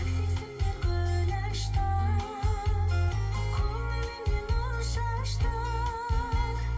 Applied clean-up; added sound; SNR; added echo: none; none; none; reverberation time 0.2 s.